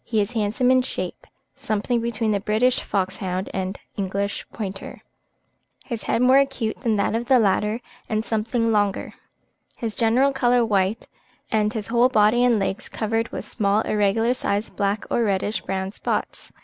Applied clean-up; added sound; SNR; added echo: none; none; none; none.